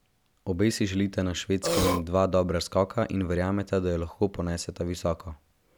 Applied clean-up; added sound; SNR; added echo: none; Burping, eructation; 0 dB; none.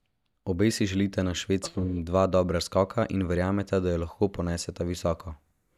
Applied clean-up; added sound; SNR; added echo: neural mask model DeepFilterNet 3.